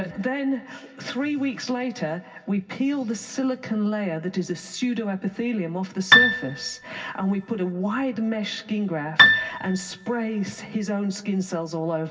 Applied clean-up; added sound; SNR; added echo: none; Piano; -5 dB; reverberation time 0.4 s.